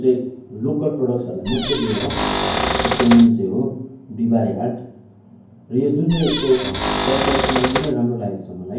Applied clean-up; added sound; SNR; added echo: none; Cupboard open or close / Door; 1 dB; reverberation time 0.9 s.